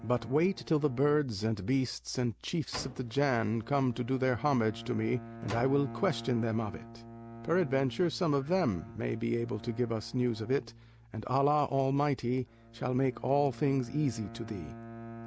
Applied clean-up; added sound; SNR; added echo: none; Slam + Bowed string instrument; 16 dB; none.